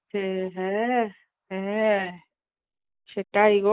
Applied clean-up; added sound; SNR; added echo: neural mask model Resemble Enhance denoiser.